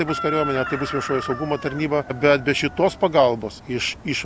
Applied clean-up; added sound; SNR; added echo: none; Chicken, rooster; 11 dB; none.